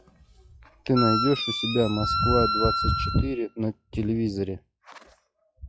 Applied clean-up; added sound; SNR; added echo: classical method log-MMSE.